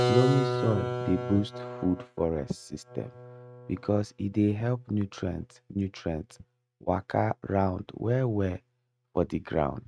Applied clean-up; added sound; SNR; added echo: neural mask model RNNoise.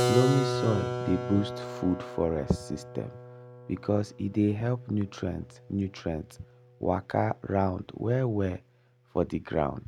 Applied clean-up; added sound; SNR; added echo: none; Keyboard (musical); 7 dB; none.